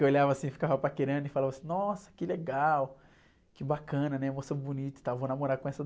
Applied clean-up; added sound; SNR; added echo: none; none; none; none.